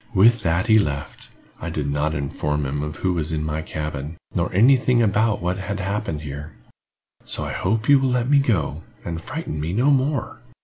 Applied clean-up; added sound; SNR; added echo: none; none; none; none.